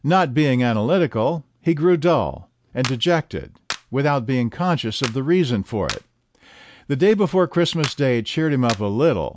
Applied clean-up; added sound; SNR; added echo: none; Clapping; 15 dB; none.